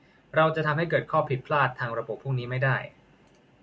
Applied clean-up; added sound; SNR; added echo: none; none; none; none.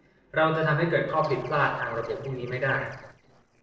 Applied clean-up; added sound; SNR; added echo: neural separator model SepFormer DNS4.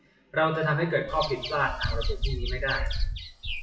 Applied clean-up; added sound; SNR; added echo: classical method WPE with log-MMSE.